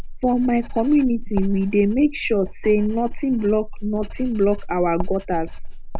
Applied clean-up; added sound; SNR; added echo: none; Writing; 6 dB; none.